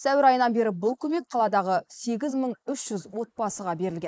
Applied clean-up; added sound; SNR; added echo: neural mask model Resemble Enhance denoiser.